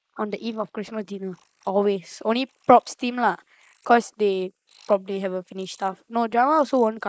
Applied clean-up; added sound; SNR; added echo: neural mask model Resemble Enhance denoiser.